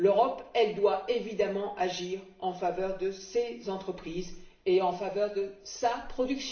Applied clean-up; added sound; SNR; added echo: none; none; none; reverberation time 0.6 s.